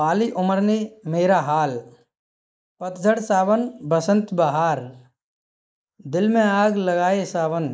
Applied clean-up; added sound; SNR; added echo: neural mask model Resemble Enhance denoiser.